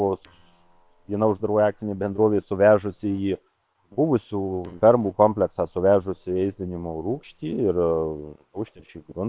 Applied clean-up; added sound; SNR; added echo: neural separator model SepFormer WHAM!.